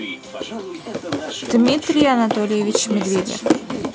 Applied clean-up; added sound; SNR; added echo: none; none; none; none.